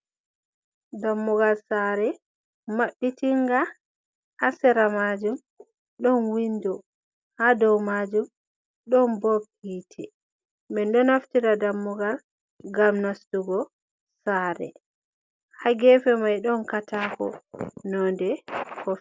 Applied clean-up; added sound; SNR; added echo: none; none; none; none.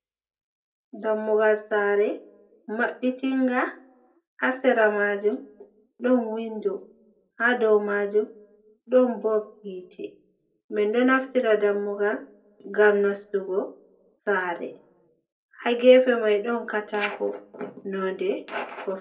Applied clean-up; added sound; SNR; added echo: none; none; none; reverberation time 0.2 s.